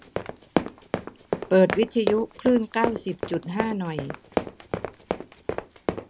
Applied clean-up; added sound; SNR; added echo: none; Run; 4 dB; none.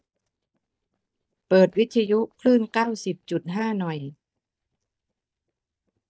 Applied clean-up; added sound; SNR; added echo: neural mask model DeepFilterNet 3.